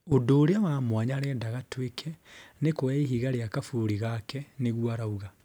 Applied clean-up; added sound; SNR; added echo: none; none; none; none.